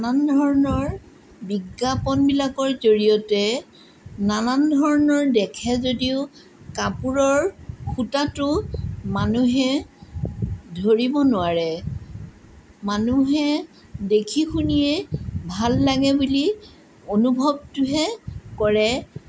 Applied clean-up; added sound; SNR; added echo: none; none; none; none.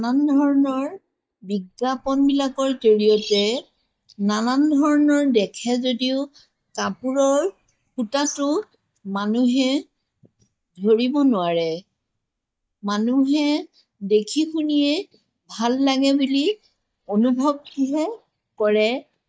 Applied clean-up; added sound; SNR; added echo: neural mask model DeepFilterNet 3.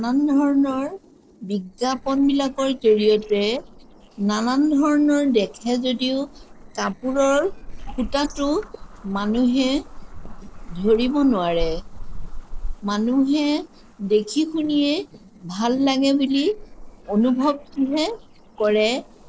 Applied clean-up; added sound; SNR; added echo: neural separator model SepFormer DNS4.